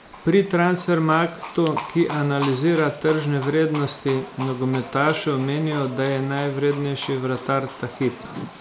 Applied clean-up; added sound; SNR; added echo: none; Livestock, farm animals, working animals; 14 dB; none.